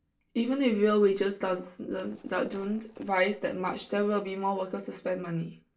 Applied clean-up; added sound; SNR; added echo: neural separator model SepFormer DNS4.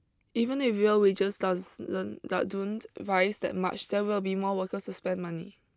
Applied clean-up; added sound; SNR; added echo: none; none; none; none.